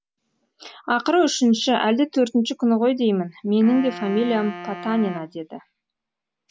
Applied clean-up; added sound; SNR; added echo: none; Wind instrument, woodwind instrument; 16 dB; none.